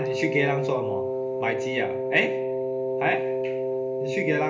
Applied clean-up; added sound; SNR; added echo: none; Wind instrument, woodwind instrument; -1 dB; reverberation time 0.3 s.